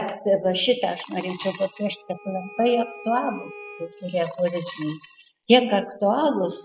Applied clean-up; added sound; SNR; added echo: classical method spectral subtraction.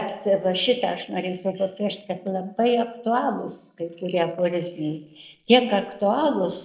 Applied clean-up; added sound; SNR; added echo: neural mask model Resemble Enhance denoiser.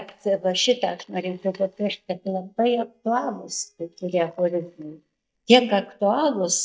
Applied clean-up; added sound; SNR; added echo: neural mask model DeepFilterNet 3.